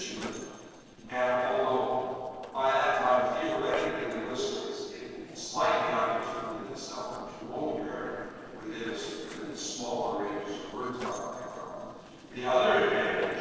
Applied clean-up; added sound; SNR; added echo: neural separator model SepFormer DNS4.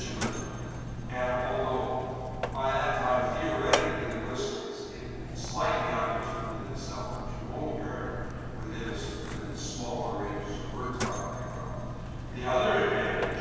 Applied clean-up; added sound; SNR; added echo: none; Mechanisms; 4 dB; reverberation time 2.1 s.